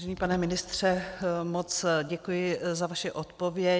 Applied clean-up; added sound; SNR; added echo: none; none; none; none.